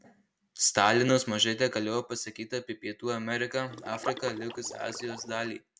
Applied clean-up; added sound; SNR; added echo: none; Liquid; 11 dB; none.